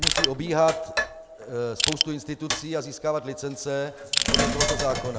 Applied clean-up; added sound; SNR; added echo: none; Crushing + Sink (filling or washing); 0 dB; none.